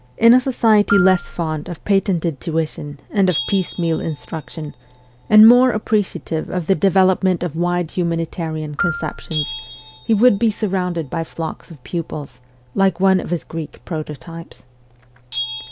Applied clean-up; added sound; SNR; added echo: none; Bell + Marimba, xylophone; 11 dB; none.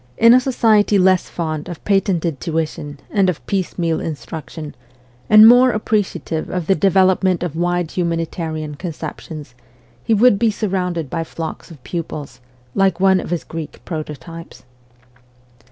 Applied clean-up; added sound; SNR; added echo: none; none; none; none.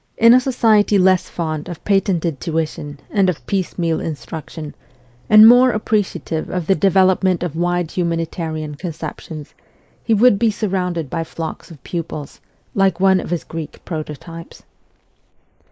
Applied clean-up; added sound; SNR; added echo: neural mask model Resemble Enhance denoiser.